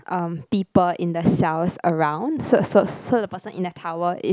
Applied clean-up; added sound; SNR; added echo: none; none; none; none.